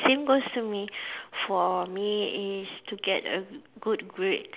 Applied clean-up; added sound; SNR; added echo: none; none; none; none.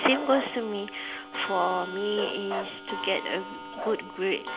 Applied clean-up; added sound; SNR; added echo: none; Bark + Clock; 8 dB; none.